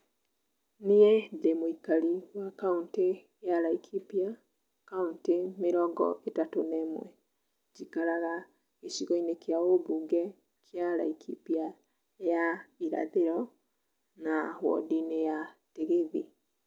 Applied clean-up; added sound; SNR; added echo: none; none; none; none.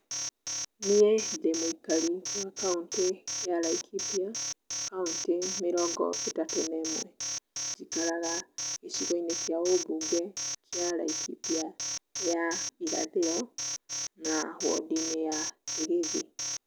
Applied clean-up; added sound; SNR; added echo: none; Alarm; 4 dB; none.